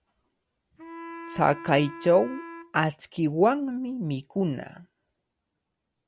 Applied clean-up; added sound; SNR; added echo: none; Wind instrument, woodwind instrument; 15 dB; none.